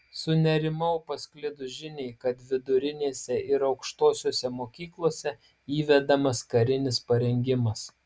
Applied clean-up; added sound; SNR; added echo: none; none; none; none.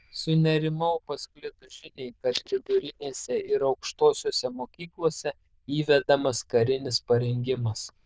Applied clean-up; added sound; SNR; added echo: neural diffusion model UNIVERSE++.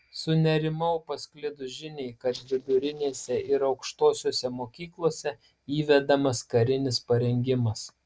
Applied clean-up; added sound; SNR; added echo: neural separator model SepFormer DNS4.